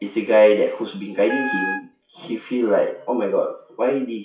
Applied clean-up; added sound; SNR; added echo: classical method WPE with log-MMSE.